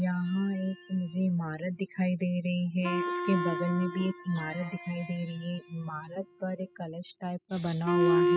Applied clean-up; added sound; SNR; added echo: classical method spectral subtraction.